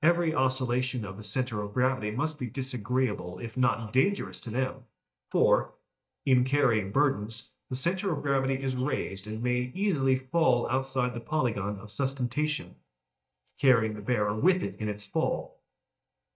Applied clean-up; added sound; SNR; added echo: neural mask model DeepFilterNet 3.